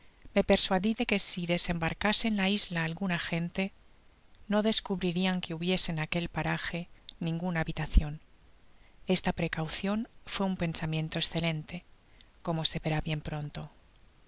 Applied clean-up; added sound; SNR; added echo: none; none; none; none.